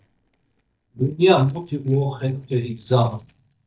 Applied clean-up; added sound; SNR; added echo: neural mask model DeepFilterNet 3.